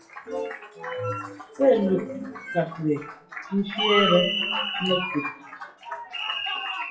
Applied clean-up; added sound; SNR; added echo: classical method WPE with log-MMSE.